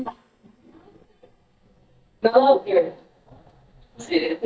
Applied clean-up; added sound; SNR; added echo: neural mask model DeepFilterNet 3.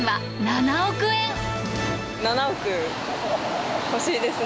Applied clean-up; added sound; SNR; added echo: none; none; none; none.